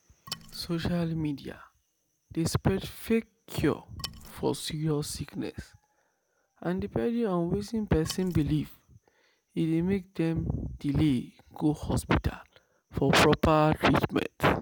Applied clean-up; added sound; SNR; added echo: none; Wood; 15 dB; none.